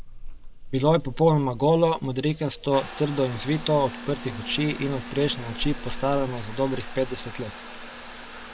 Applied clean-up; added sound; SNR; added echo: none; Trickle, dribble / Bathtub (filling or washing) / Water tap, faucet; 10 dB; none.